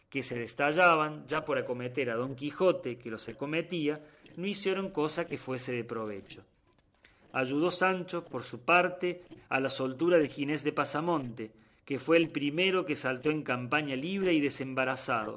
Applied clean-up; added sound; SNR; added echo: neural separator model SepFormer DNS4.